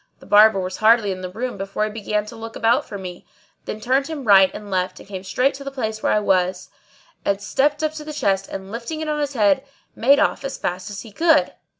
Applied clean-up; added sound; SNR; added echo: none; none; none; none.